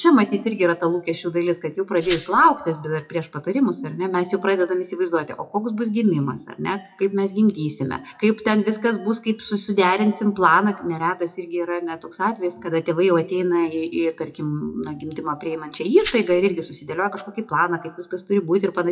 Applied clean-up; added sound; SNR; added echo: classical method WPE with log-MMSE.